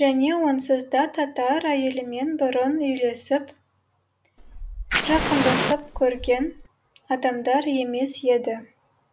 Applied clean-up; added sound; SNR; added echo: none; Fire; 3 dB; none.